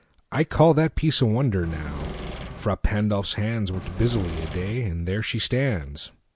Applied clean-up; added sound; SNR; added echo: none; Engine / Mechanisms; 10 dB; none.